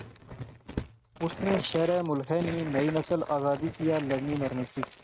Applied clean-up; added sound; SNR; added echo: neural mask model RNNoise.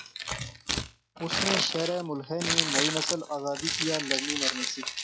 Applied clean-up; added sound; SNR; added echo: classical method log-MMSE.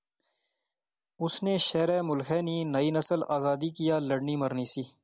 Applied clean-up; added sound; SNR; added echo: none; none; none; none.